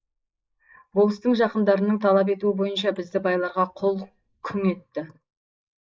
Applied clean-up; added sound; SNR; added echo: neural mask model Resemble Enhance denoiser.